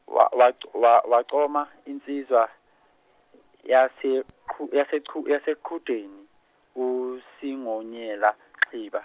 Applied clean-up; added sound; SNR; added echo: none; none; none; none.